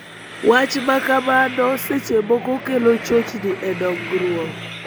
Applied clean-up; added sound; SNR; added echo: none; Train + Drum; 11 dB; none.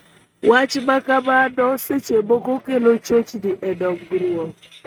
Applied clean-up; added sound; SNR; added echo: neural mask model RNNoise.